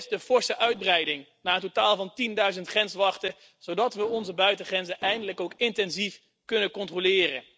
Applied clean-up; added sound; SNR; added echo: neural separator model SepFormer DNS4.